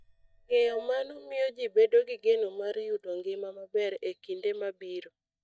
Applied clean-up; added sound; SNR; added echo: neural mask model DeepFilterNet 3.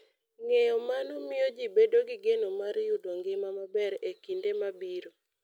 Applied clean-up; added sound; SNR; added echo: none; none; none; none.